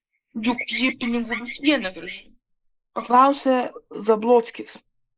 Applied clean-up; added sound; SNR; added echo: neural mask model Resemble Enhance denoiser.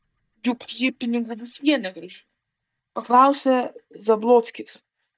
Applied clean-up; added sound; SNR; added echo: neural mask model DeepFilterNet 3.